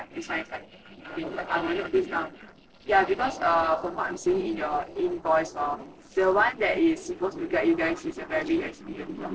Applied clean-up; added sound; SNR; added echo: neural separator model SepFormer DNS4.